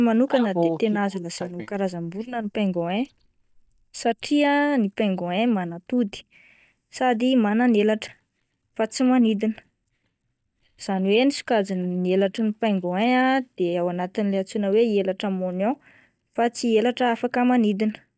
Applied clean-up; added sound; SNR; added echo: neural mask model DeepFilterNet 3.